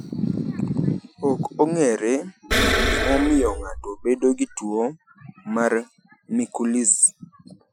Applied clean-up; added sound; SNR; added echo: classical method Wiener filter.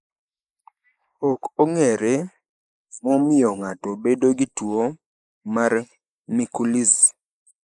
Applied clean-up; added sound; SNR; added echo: neural mask model Resemble Enhance denoiser.